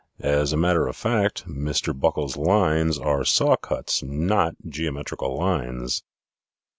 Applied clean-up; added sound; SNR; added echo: none; none; none; none.